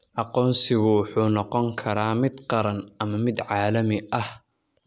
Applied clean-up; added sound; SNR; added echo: none; none; none; none.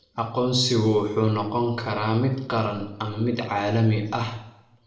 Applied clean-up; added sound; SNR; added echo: none; none; none; reverberation time 0.7 s.